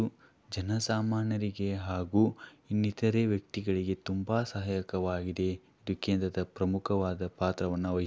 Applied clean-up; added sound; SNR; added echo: none; none; none; none.